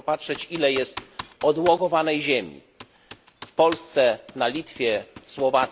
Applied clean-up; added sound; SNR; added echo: none; Computer keyboard; 19 dB; none.